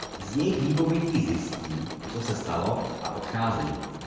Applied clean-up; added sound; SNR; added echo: none; Mechanisms; 10 dB; reverberation time 1.2 s.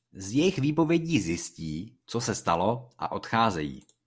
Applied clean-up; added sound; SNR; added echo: none; none; none; none.